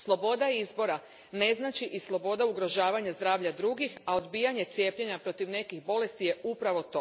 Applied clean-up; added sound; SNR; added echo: none; none; none; none.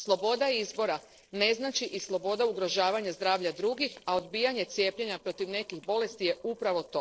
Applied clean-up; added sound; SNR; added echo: neural separator model SepFormer DNS4.